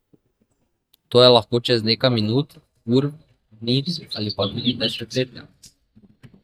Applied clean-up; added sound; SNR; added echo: neural mask model DeepFilterNet 3.